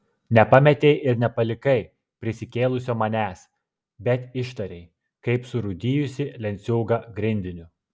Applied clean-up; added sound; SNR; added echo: none; none; none; none.